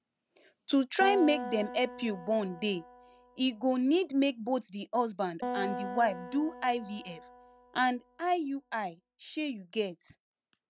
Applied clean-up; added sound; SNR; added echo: none; Acoustic guitar; 10 dB; none.